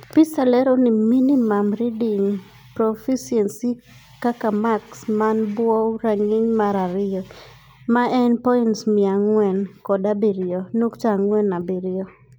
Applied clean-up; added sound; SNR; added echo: none; none; none; none.